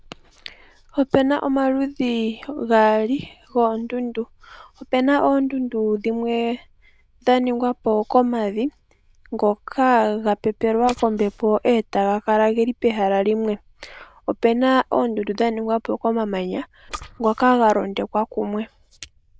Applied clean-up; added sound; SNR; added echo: neural diffusion model UNIVERSE++.